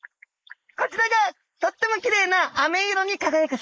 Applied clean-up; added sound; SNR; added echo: neural mask model Resemble Enhance denoiser.